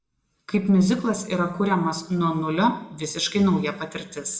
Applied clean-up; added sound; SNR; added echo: none; none; none; reverberation time 0.8 s.